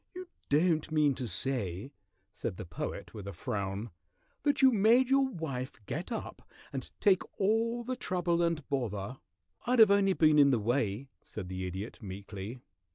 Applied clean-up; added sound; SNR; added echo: none; none; none; none.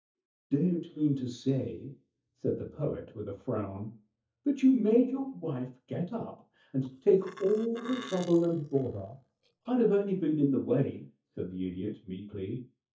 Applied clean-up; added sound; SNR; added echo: neural mask model DeepFilterNet 3.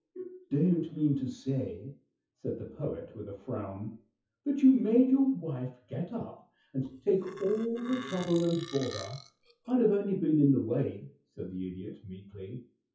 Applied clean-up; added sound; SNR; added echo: classical method WPE with log-MMSE.